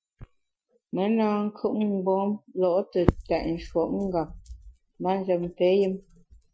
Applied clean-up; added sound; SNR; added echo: classical method Wiener filter.